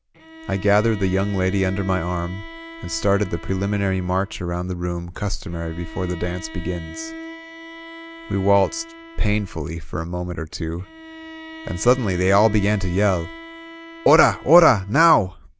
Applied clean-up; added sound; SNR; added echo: none; Bowed string instrument; 17 dB; none.